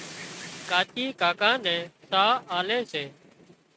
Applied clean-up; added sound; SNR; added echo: neural mask model RNNoise.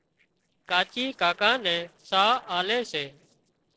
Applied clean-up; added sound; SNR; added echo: neural separator model SepFormer DNS4.